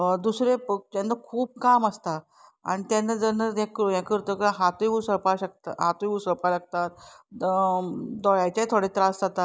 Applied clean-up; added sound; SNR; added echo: none; none; none; none.